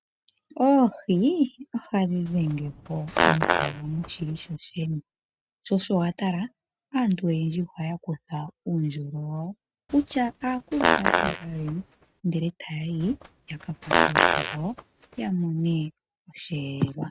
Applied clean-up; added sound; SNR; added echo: neural mask model RNNoise.